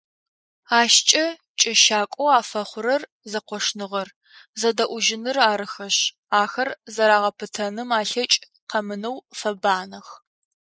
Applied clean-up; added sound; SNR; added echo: neural mask model Resemble Enhance denoiser.